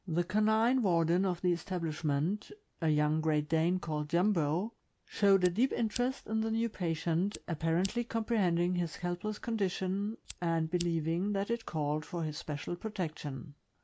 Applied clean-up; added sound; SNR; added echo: none; Fire; 20 dB; none.